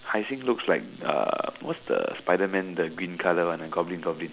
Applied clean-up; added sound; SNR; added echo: none; none; none; none.